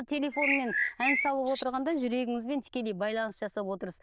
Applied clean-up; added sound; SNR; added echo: neural diffusion model UNIVERSE++.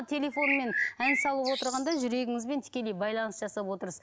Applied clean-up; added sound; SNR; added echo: none; Bird; 1 dB; none.